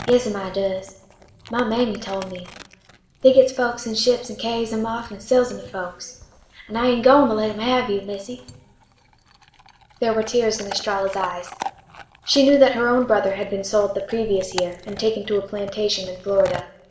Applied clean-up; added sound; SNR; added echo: none; Chewing, mastication / Dog; 19 dB; reverberation time 0.9 s.